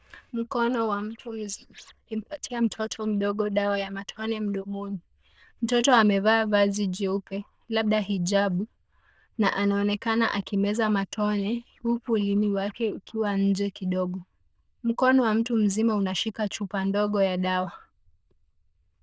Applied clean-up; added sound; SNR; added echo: neural diffusion model UNIVERSE++.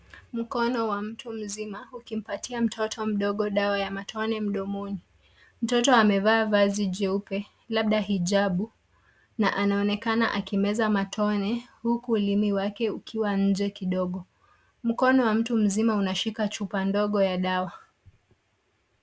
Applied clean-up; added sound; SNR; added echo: none; none; none; none.